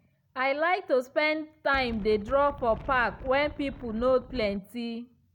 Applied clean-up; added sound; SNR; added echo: none; Wind; 14 dB; none.